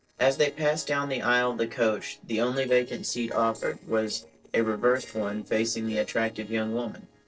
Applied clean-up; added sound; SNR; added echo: neural separator model SepFormer DNS4.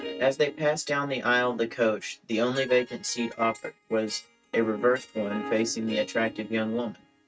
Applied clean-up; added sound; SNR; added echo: neural mask model RNNoise.